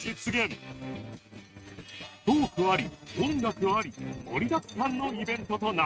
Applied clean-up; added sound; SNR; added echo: neural mask model RNNoise.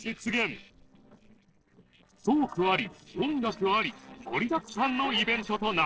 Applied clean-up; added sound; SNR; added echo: neural separator model SepFormer DNS4.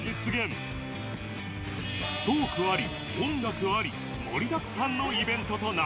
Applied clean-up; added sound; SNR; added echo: none; none; none; none.